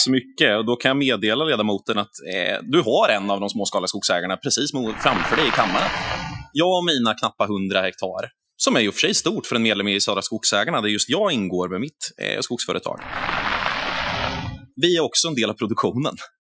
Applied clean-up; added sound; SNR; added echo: classical method Wiener filter.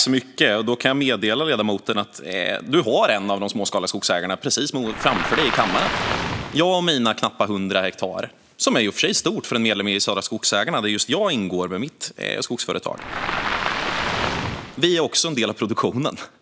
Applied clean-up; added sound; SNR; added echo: none; Waves, surf; 3 dB; none.